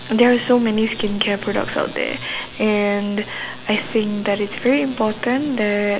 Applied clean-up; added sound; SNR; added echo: none; Wind; 18 dB; none.